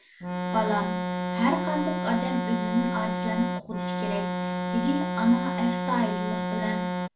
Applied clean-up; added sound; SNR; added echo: none; Organ; 0 dB; reverberation time 0.3 s.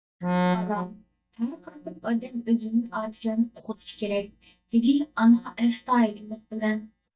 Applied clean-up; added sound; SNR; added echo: neural mask model DeepFilterNet 3.